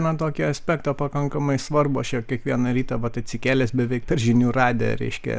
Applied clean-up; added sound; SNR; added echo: none; none; none; none.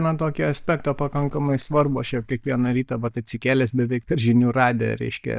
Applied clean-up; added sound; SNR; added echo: neural mask model DeepFilterNet 3.